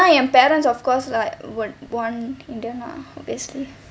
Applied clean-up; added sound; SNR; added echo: none; none; none; none.